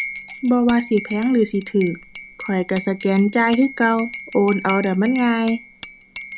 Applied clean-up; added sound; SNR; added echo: none; Cutlery, silverware / Dishes, pots, and pans / Chink, clink; 14 dB; none.